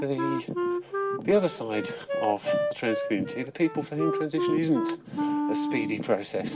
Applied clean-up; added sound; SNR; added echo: none; Wind instrument, woodwind instrument; 2 dB; reverberation time 2.4 s.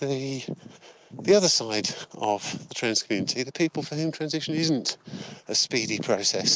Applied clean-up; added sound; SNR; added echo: none; none; none; none.